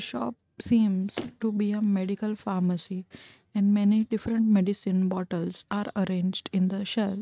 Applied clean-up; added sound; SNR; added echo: neural mask model RNNoise.